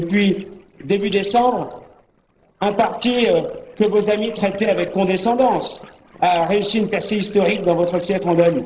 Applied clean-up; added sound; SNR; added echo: neural separator model SepFormer DNS4.